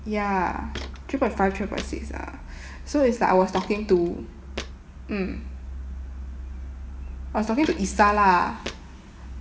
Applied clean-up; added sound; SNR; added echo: none; Walk, footsteps; 17 dB; reverberation time 0.8 s.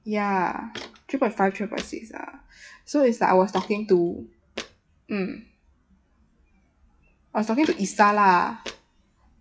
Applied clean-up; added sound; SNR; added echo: classical method WPE with log-MMSE.